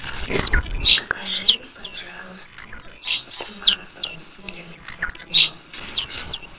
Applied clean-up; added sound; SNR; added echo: neural separator model SepFormer WHAMR!.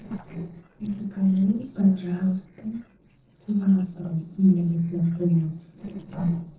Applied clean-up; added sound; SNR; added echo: neural separator model SepFormer DNS4.